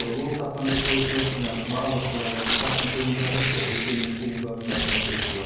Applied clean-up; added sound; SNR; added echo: none; Tearing; 1 dB; reverberation time 1.3 s.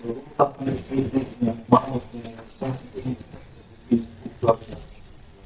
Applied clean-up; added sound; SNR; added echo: neural mask model DeepFilterNet 3.